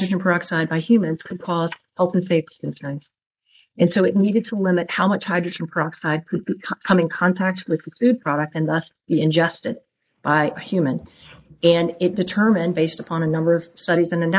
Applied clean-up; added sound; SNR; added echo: neural mask model Resemble Enhance denoiser.